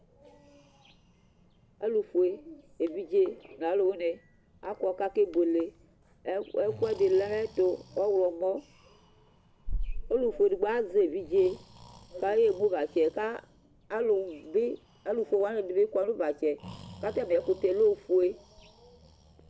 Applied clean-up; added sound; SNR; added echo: none; Breathing; 15 dB; none.